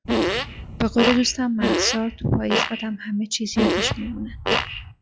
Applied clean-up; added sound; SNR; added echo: classical method log-MMSE.